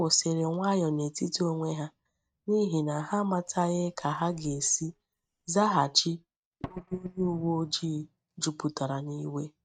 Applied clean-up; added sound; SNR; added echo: neural mask model RNNoise.